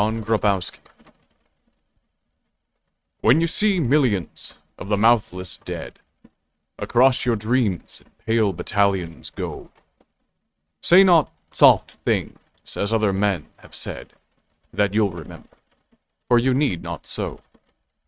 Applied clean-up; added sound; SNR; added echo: neural mask model RNNoise.